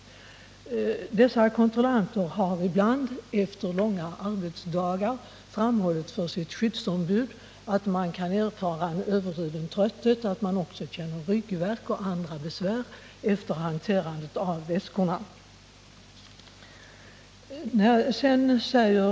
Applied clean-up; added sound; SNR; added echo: none; none; none; none.